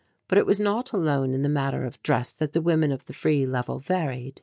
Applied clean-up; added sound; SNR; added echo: none; none; none; none.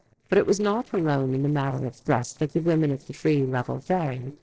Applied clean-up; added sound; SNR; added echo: neural separator model SepFormer DNS4.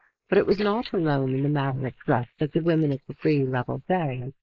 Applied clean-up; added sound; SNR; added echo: neural mask model Resemble Enhance denoiser.